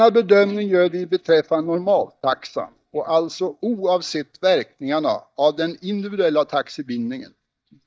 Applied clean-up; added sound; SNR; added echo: neural mask model DeepFilterNet 3.